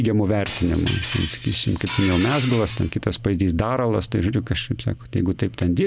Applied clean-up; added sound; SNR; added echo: none; Glass; 9 dB; none.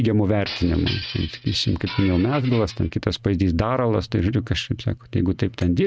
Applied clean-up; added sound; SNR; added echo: neural mask model RNNoise.